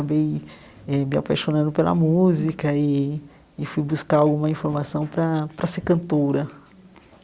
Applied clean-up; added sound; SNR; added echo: none; none; none; none.